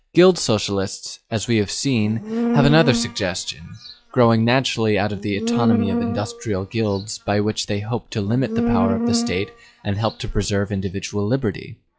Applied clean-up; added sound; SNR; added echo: classical method log-MMSE.